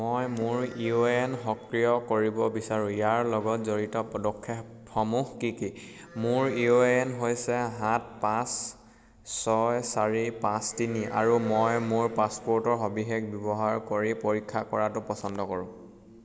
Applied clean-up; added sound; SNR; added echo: none; none; none; none.